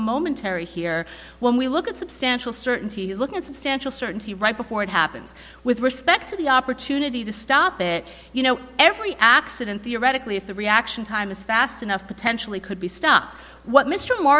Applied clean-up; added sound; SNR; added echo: none; none; none; none.